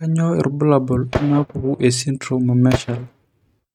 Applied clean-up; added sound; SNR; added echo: neural mask model RNNoise.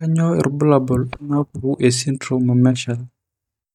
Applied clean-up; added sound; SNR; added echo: neural mask model DeepFilterNet 3.